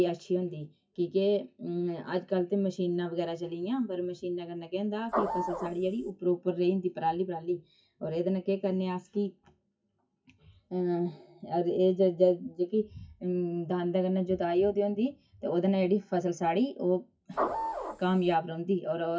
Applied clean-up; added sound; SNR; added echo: classical method WPE with log-MMSE.